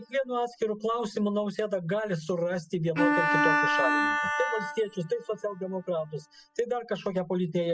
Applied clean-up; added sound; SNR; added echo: classical method spectral subtraction.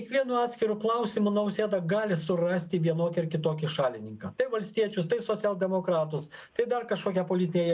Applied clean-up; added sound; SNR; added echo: none; none; none; none.